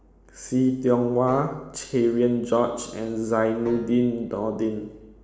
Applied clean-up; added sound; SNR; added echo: none; Wind instrument, woodwind instrument; 17 dB; reverberation time 1.0 s.